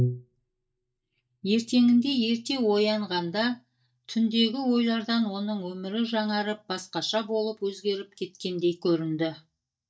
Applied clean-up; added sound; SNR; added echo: neural mask model DeepFilterNet 3.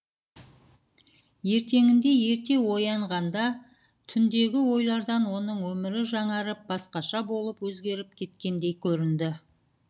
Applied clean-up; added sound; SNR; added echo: none; none; none; none.